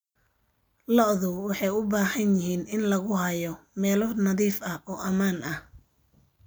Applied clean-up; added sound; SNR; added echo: none; none; none; none.